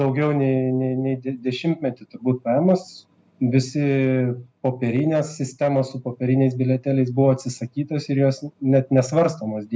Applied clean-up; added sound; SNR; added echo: none; none; none; none.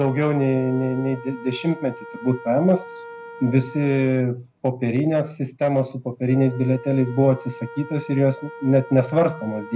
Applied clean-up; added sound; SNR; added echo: none; Wind instrument, woodwind instrument; 17 dB; none.